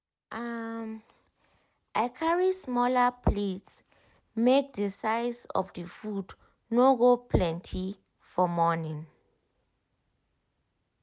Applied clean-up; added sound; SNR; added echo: none; none; none; none.